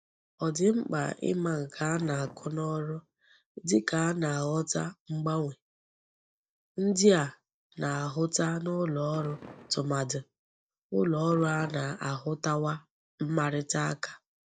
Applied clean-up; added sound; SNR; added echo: neural mask model DeepFilterNet 3.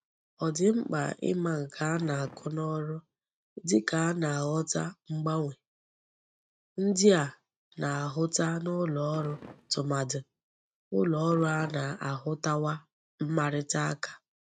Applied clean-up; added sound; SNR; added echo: neural mask model RNNoise.